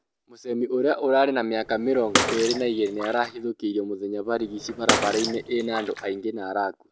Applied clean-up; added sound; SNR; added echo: none; Bathtub (filling or washing) / Water / Splash, splatter; 4 dB; none.